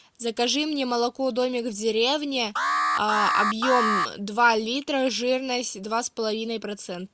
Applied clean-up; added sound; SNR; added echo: none; Alarm; -1 dB; none.